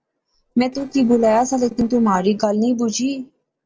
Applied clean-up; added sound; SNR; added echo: neural separator model SepFormer DNS4.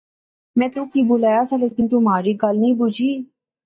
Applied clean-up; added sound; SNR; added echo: neural mask model DeepFilterNet 3.